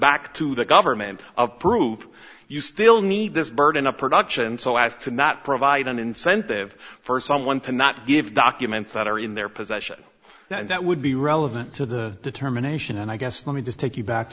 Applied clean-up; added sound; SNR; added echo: none; Rattle (instrument); 19 dB; none.